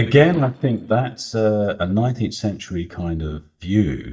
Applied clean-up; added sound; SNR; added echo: neural mask model DeepFilterNet 3.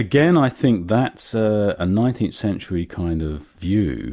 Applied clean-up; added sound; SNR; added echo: none; none; none; none.